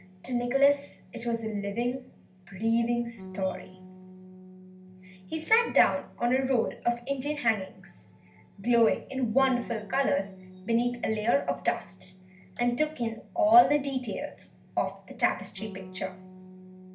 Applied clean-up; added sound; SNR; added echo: none; Bass guitar; 20 dB; reverberation time 0.3 s.